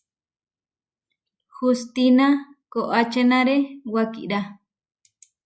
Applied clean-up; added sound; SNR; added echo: none; none; none; none.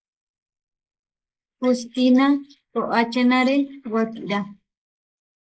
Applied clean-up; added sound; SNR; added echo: neural mask model Resemble Enhance denoiser.